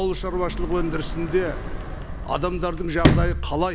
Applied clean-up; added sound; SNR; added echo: none; Sliding door; -1 dB; none.